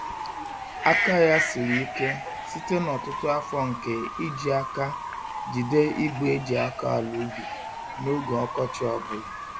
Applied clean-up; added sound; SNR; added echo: none; Bird / Fowl; 5 dB; none.